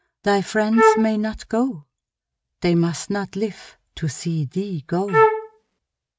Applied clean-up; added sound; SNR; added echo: neural mask model RNNoise.